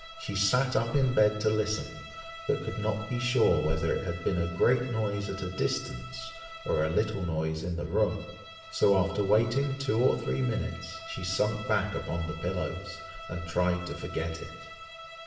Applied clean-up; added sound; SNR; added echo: none; Bowed string instrument; 15 dB; reverberation time 0.9 s.